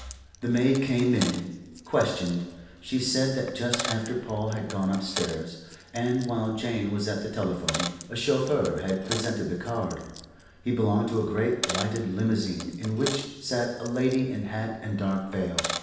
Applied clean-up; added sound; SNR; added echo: none; Coin (dropping); 11 dB; reverberation time 0.9 s.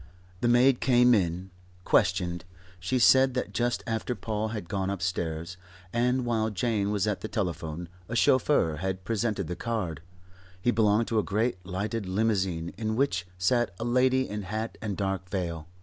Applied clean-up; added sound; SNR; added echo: none; none; none; none.